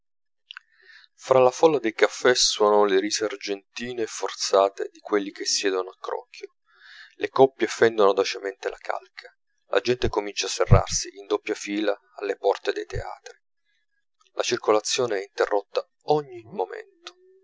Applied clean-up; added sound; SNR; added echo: none; none; none; none.